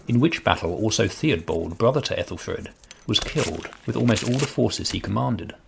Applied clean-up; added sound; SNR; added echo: none; Tearing; 17 dB; none.